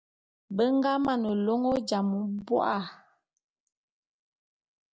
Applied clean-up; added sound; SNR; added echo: none; none; none; none.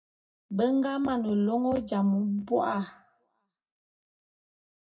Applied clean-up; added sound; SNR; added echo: none; none; none; reverberation time 0.2 s.